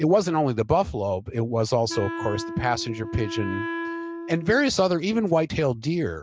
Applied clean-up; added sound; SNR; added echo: none; Wind instrument, woodwind instrument; 9 dB; none.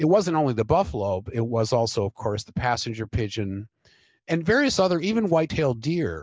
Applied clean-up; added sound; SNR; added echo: none; none; none; none.